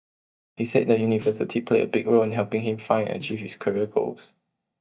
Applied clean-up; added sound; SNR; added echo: neural mask model DeepFilterNet 3.